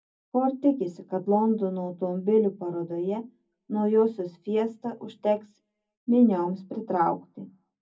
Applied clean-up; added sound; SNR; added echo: none; none; none; reverberation time 0.4 s.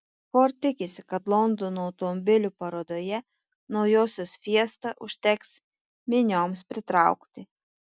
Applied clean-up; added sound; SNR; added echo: none; none; none; none.